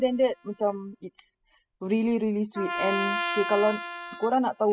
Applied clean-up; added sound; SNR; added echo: classical method spectral subtraction.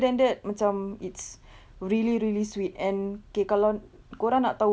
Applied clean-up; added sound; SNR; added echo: none; none; none; none.